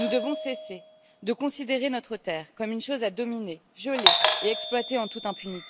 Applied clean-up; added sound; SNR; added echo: none; Doorbell; 0 dB; none.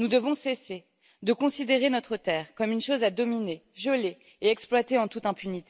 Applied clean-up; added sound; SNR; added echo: none; none; none; none.